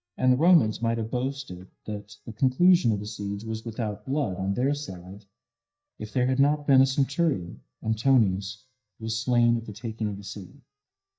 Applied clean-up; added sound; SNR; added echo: neural mask model DeepFilterNet 3.